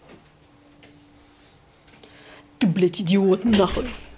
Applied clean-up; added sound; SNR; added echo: none; none; none; none.